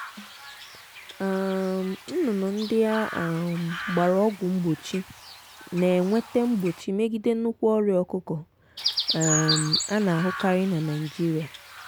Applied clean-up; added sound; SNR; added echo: none; Chirp, tweet; 9 dB; none.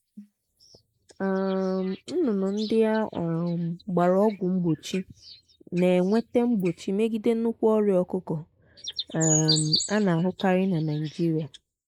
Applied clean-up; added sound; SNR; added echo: neural mask model Resemble Enhance denoiser.